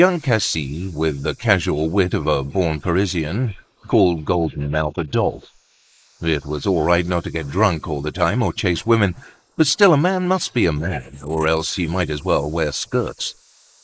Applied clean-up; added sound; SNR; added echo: neural mask model Resemble Enhance denoiser.